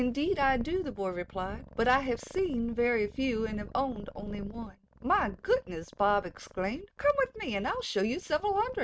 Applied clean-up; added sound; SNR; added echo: neural mask model RNNoise.